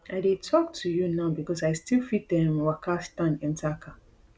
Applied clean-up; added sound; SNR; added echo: none; none; none; none.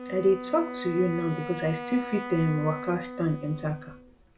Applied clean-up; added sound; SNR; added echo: none; Wind instrument, woodwind instrument; 9 dB; reverberation time 0.3 s.